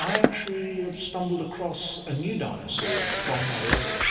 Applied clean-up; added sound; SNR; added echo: none; Camera; -2 dB; reverberation time 2.6 s.